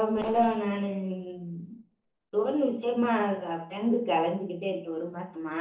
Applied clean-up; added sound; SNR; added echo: neural separator model SepFormer DNS4.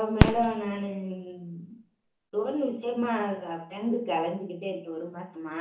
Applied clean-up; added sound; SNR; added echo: none; Fireworks; -2 dB; reverberation time 0.8 s.